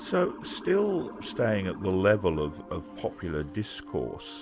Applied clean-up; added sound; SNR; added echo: none; Motor vehicle (road) / Siren + Piano; 14 dB; none.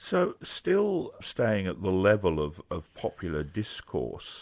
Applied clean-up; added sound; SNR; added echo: none; none; none; none.